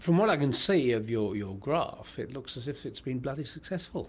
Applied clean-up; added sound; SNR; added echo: none; none; none; none.